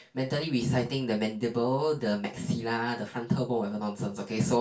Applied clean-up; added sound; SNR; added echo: none; none; none; reverberation time 0.2 s.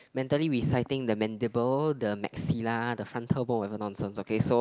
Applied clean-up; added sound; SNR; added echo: none; none; none; none.